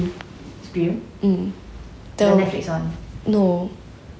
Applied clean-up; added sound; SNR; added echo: none; none; none; none.